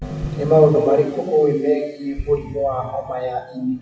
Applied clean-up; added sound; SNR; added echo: classical method WPE with log-MMSE.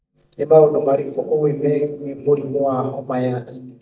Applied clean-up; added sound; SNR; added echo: neural mask model DeepFilterNet 3.